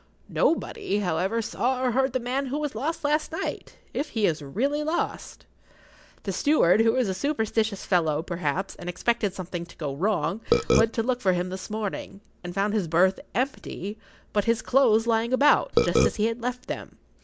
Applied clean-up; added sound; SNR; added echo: none; Burping, eructation; -4 dB; none.